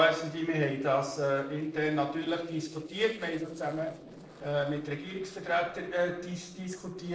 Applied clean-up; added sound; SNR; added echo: neural separator model SepFormer DNS4.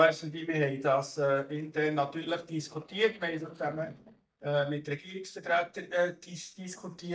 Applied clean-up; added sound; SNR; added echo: neural mask model DeepFilterNet 3.